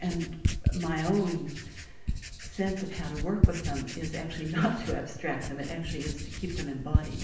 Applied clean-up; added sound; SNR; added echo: none; Writing; -1 dB; reverberation time 0.8 s.